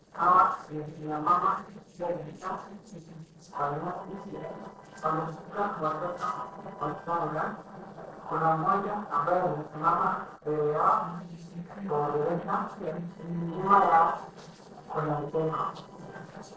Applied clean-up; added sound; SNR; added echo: neural separator model SepFormer DNS4.